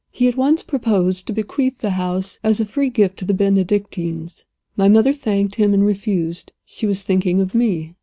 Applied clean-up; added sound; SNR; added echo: none; none; none; none.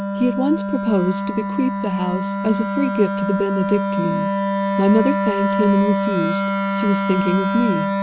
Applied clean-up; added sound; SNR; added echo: none; Wind instrument, woodwind instrument; 0 dB; none.